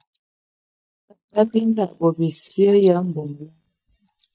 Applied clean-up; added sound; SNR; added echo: neural mask model DeepFilterNet 3.